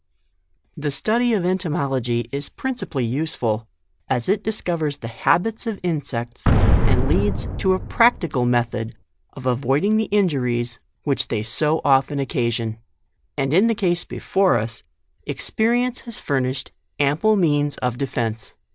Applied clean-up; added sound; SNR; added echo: none; Boom; -3 dB; none.